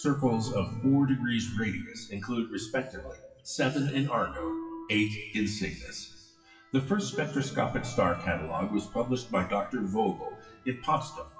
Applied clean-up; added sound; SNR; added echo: classical method WPE with log-MMSE.